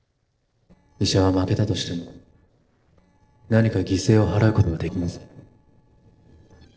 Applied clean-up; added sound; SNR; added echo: neural separator model SepFormer DNS4.